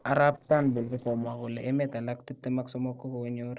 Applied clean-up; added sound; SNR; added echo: neural separator model SepFormer DNS4.